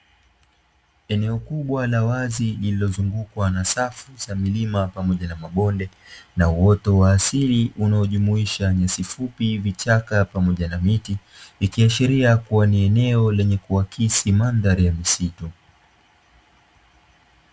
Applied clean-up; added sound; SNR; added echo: none; none; none; none.